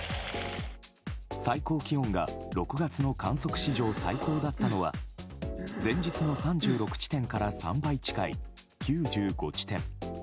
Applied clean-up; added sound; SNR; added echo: none; Breathing; 6 dB; none.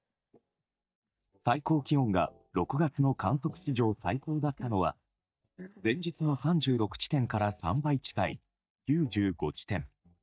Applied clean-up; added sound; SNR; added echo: neural mask model DeepFilterNet 3.